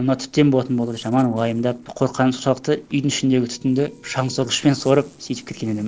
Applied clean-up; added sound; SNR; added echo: neural separator model SepFormer DNS4.